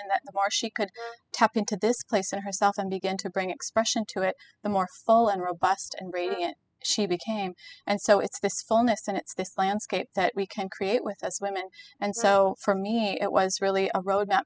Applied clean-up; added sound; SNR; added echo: classical method spectral subtraction.